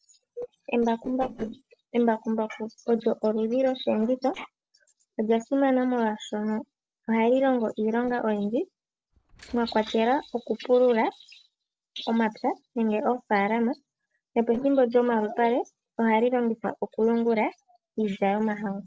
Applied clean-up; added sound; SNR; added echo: neural separator model SepFormer DNS4.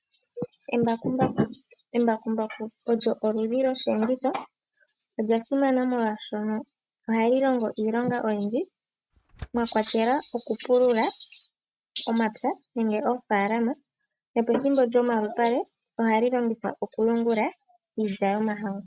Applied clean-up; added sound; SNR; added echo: neural mask model RNNoise.